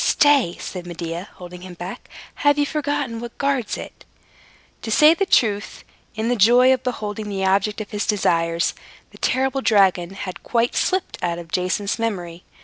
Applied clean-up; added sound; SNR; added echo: none; none; none; none.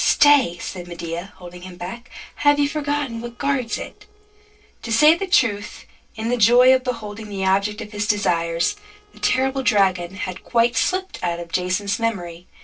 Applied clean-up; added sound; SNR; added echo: neural separator model SepFormer DNS4.